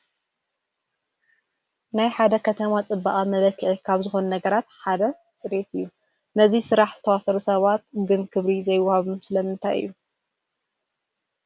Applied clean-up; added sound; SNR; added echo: none; none; none; none.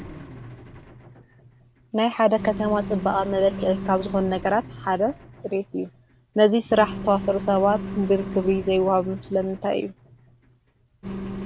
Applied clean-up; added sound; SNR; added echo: none; Engine; 11 dB; none.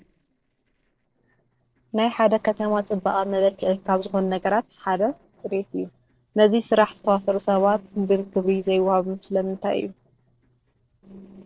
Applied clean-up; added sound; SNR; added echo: neural separator model SepFormer DNS4.